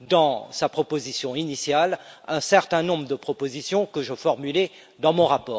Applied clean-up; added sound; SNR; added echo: none; none; none; none.